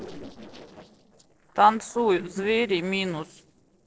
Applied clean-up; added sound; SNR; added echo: neural separator model SepFormer DNS4.